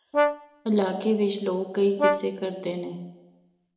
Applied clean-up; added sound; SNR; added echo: none; Brass instrument; 2 dB; reverberation time 0.6 s.